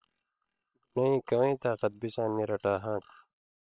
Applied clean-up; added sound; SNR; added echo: neural separator model SepFormer WHAM!.